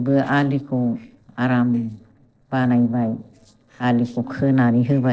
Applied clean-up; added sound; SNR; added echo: neural separator model SepFormer DNS4.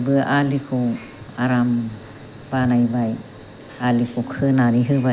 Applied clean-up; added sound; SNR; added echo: none; none; none; none.